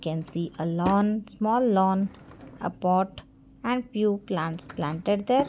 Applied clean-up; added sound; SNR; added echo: none; Drawer open or close / Wood; 16 dB; none.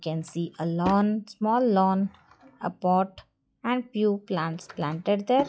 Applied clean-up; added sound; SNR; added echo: classical method log-MMSE.